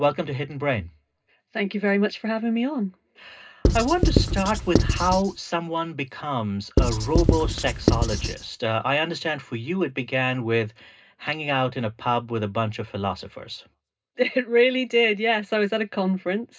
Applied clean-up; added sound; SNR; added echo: none; Writing; -3 dB; reverberation time 0.2 s.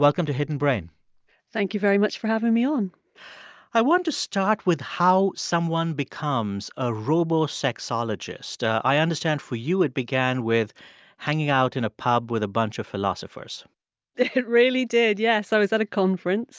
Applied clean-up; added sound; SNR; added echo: none; none; none; none.